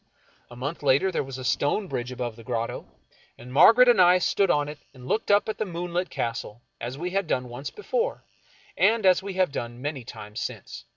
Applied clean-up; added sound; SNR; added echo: none; none; none; none.